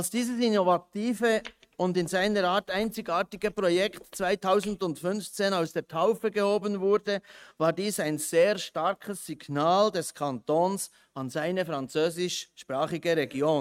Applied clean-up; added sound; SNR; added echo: neural mask model RNNoise.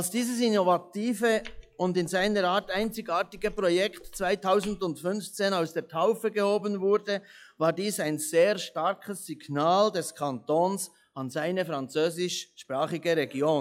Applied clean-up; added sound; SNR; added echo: classical method log-MMSE.